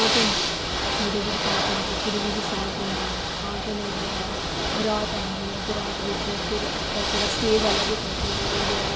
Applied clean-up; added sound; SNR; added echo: none; Ocean / Boat, Water vehicle; -4 dB; none.